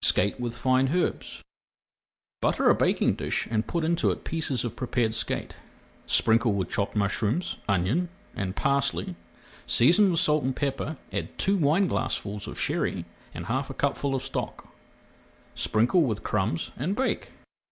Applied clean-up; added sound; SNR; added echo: none; none; none; none.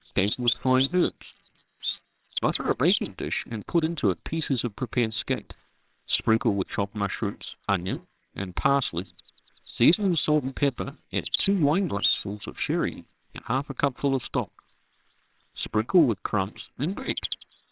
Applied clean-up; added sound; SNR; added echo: neural separator model SepFormer WHAMR!.